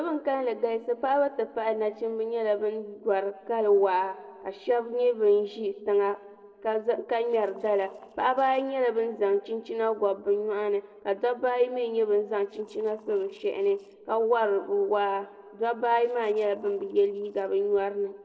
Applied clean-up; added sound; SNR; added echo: neural separator model SepFormer DNS4.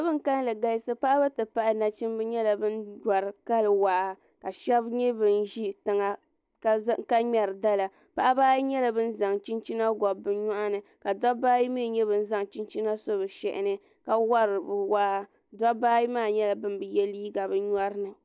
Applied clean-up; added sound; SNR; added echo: none; none; none; none.